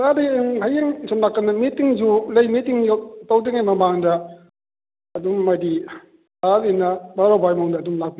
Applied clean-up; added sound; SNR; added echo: none; none; none; none.